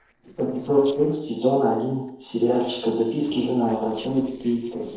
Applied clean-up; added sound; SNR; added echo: neural separator model SepFormer DNS4.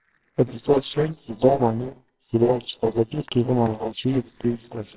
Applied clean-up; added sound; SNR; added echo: neural separator model SepFormer WHAMR!.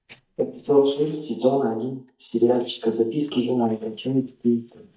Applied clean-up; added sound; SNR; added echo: neural mask model DeepFilterNet 3.